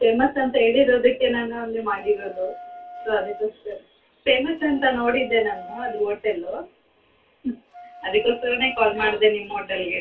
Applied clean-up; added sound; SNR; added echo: none; Wind instrument, woodwind instrument; 18 dB; reverberation time 0.2 s.